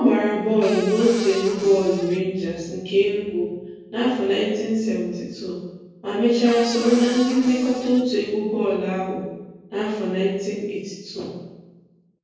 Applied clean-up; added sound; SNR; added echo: none; Cupboard open or close / Door; 13 dB; reverberation time 1.3 s.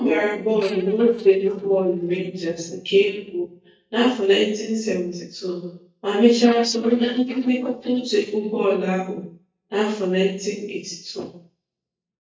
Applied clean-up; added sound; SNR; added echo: neural mask model DeepFilterNet 3.